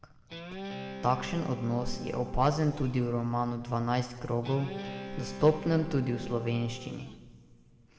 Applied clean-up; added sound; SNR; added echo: none; Guitar; 11 dB; reverberation time 1.8 s.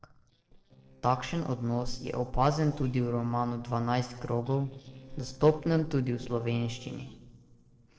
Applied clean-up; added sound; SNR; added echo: neural separator model SepFormer DNS4.